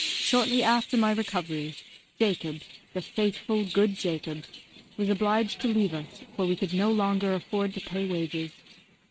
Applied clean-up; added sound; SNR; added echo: neural mask model RNNoise.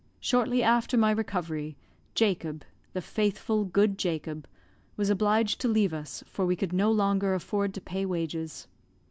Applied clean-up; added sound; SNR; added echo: none; none; none; none.